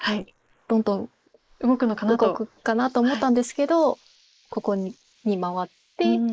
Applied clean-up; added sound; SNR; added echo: neural mask model Resemble Enhance denoiser.